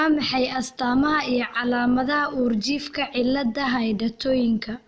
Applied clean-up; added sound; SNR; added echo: none; none; none; none.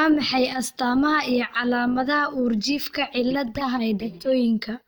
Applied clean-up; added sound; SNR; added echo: neural mask model DeepFilterNet 3.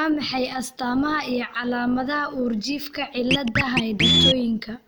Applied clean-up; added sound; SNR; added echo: none; Scratching (performance technique); -1 dB; none.